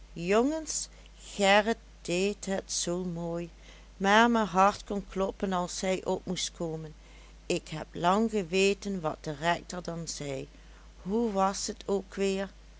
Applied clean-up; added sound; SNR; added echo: none; none; none; none.